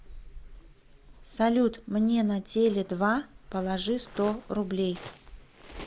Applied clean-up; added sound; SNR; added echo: none; Waves, surf; 17 dB; none.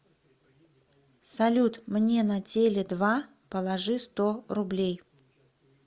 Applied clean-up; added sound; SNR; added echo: none; none; none; none.